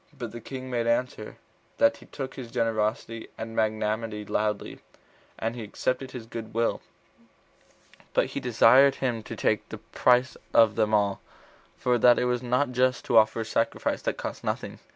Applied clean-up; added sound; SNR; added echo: none; none; none; none.